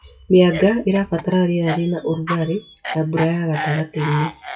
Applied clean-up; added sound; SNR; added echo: classical method WPE with log-MMSE.